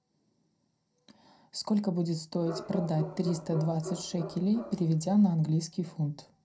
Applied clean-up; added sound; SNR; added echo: none; Bark; 12 dB; reverberation time 0.2 s.